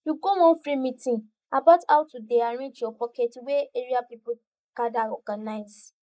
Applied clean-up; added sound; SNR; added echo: neural mask model Resemble Enhance denoiser.